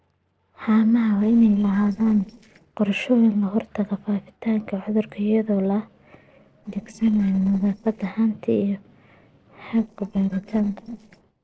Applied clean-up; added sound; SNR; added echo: neural separator model SepFormer DNS4.